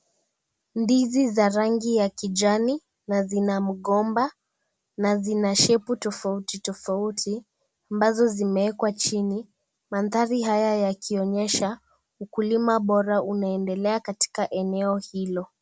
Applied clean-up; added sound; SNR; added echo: none; none; none; none.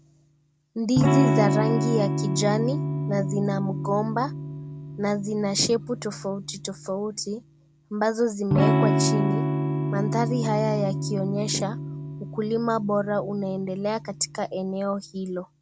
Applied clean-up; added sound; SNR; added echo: none; Electric guitar / Strum; 0 dB; none.